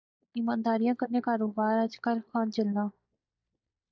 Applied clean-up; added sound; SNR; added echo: neural mask model DeepFilterNet 3.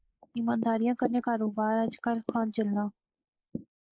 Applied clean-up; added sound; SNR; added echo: neural mask model Resemble Enhance denoiser.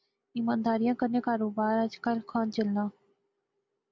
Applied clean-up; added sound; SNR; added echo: none; none; none; none.